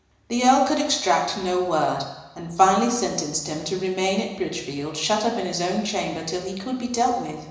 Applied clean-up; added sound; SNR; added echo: none; none; none; reverberation time 1.0 s.